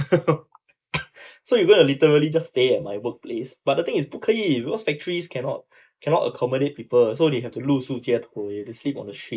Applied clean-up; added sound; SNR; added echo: neural mask model Resemble Enhance denoiser.